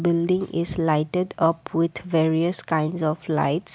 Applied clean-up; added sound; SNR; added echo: none; none; none; none.